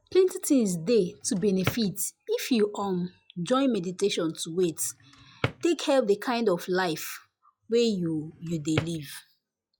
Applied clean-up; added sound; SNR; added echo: classical method log-MMSE.